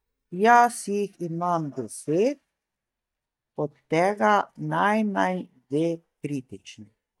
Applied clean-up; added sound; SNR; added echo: neural mask model DeepFilterNet 3.